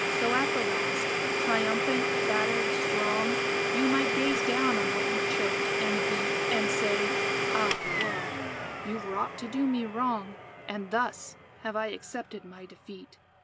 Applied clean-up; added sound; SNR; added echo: none; Domestic sounds, home sounds; -3 dB; none.